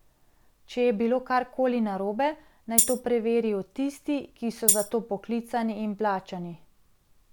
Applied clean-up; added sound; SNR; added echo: none; Tambourine; -4 dB; none.